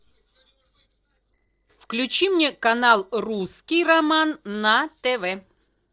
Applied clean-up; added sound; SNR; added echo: neural separator model SepFormer DNS4.